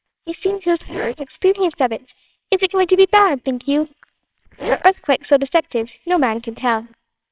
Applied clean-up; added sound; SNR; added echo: neural separator model SepFormer WHAMR!.